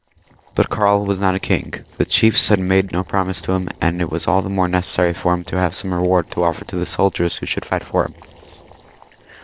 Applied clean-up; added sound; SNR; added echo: neural separator model SepFormer DNS4.